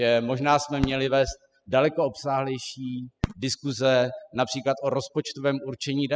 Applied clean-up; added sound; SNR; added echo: classical method spectral subtraction.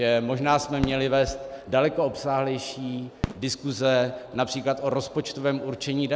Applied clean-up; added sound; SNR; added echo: none; Fireworks; 12 dB; none.